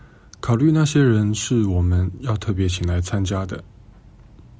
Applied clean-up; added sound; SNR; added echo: none; none; none; none.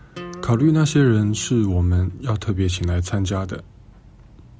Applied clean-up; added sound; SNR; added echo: none; Acoustic guitar; 18 dB; none.